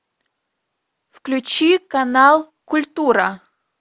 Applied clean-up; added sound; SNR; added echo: none; none; none; none.